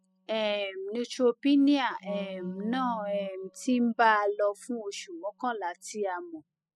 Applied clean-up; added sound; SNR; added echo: classical method spectral subtraction.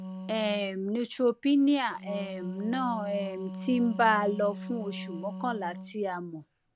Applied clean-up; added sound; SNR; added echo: none; Wind instrument, woodwind instrument; 11 dB; none.